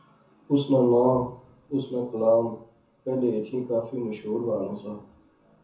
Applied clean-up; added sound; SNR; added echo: none; none; none; reverberation time 0.7 s.